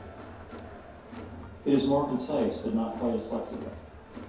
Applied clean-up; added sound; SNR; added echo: none; Crowd; 12 dB; reverberation time 2.3 s.